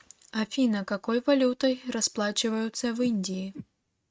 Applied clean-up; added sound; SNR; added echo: neural mask model RNNoise.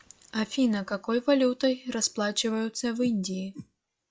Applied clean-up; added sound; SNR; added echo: classical method log-MMSE.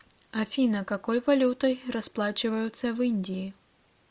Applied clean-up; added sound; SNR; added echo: none; none; none; none.